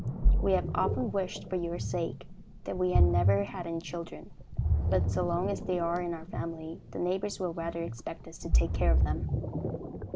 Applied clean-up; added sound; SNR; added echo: none; Ocean; -3 dB; none.